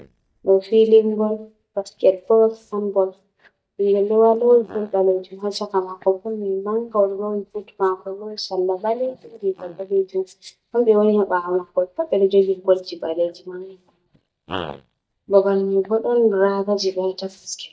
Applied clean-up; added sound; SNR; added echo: neural mask model DeepFilterNet 3.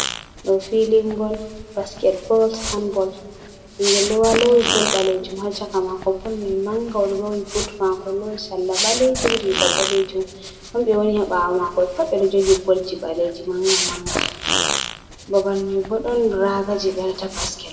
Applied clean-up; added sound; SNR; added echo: none; Fart; 7 dB; reverberation time 1.7 s.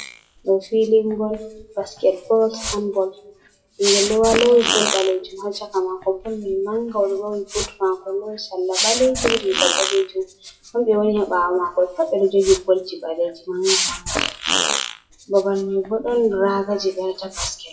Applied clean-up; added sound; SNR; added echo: classical method WPE with log-MMSE.